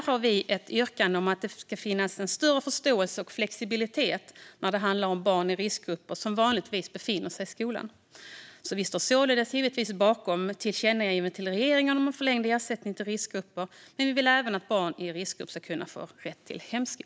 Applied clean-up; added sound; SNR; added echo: none; none; none; none.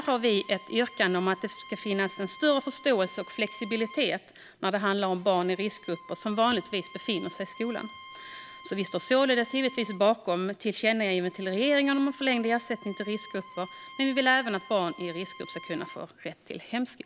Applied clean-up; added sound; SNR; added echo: none; Bowed string instrument; 19 dB; none.